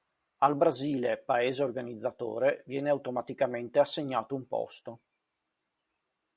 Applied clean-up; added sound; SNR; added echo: none; none; none; none.